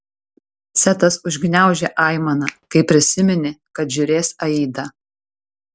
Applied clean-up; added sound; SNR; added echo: none; Finger snapping; 14 dB; none.